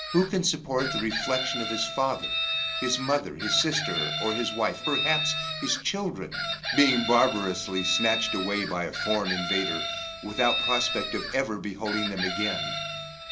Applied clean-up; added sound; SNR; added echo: none; Chicken, rooster; 3 dB; reverberation time 0.2 s.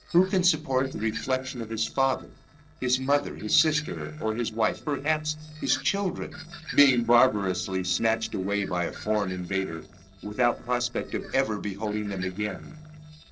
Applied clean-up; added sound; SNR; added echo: neural separator model SepFormer DNS4.